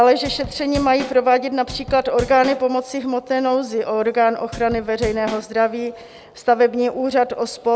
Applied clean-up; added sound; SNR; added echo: none; Drum / Drum kit; 13 dB; none.